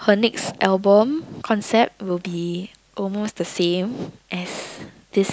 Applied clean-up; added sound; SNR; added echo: none; none; none; none.